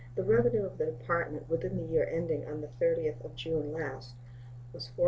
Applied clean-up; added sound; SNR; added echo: none; none; none; none.